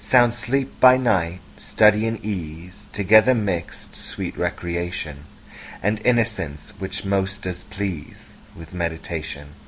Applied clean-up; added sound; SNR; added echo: none; none; none; none.